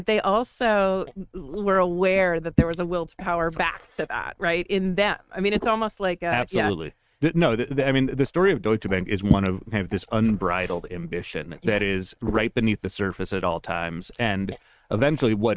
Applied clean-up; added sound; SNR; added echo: neural mask model RNNoise.